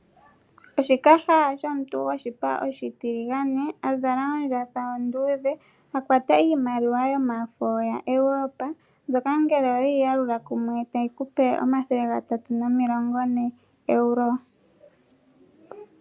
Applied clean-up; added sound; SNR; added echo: none; none; none; none.